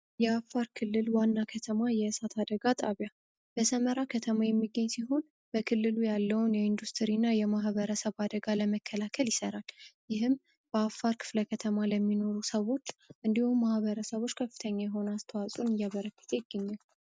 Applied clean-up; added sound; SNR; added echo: none; none; none; none.